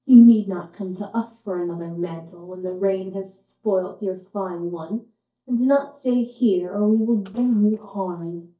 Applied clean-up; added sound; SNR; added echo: neural mask model DeepFilterNet 3.